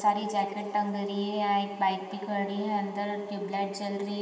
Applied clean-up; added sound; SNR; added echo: none; none; none; reverberation time 2.5 s.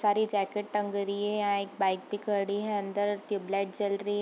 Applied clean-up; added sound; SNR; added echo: none; none; none; none.